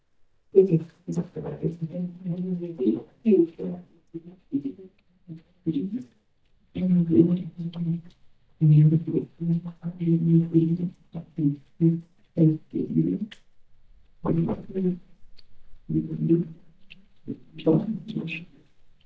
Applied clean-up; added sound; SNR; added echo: neural mask model DeepFilterNet 3.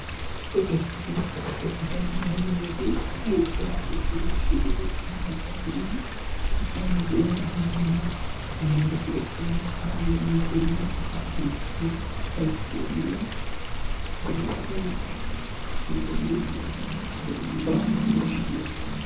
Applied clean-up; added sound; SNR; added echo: none; Water; -1 dB; reverberation time 0.6 s.